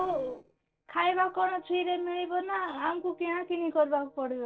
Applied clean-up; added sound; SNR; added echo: neural separator model SepFormer DNS4.